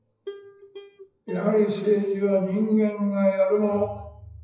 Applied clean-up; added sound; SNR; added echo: classical method WPE with log-MMSE.